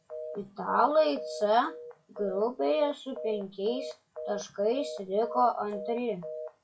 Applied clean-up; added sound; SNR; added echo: classical method WPE with log-MMSE.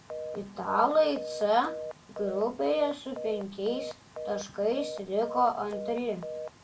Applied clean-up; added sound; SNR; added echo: none; Telephone; 9 dB; reverberation time 0.2 s.